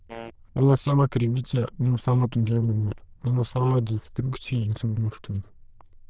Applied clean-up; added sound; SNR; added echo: neural diffusion model UNIVERSE++.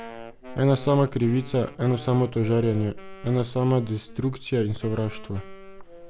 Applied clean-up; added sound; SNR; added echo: none; Wind instrument, woodwind instrument; 19 dB; none.